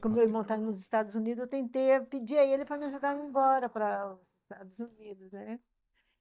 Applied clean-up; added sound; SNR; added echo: neural mask model DeepFilterNet 3.